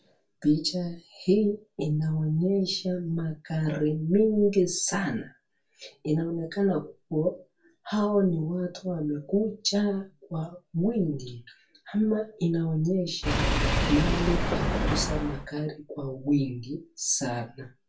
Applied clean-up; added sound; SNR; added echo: none; Engine / Car; -2 dB; reverberation time 0.2 s.